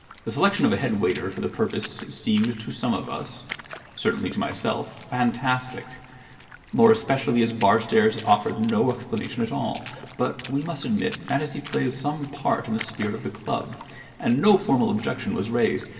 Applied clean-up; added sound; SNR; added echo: none; Water / Splash, splatter; 18 dB; reverberation time 1.7 s.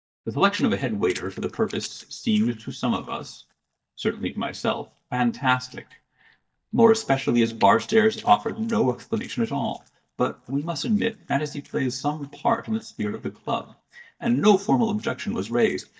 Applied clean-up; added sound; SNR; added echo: neural mask model DeepFilterNet 3.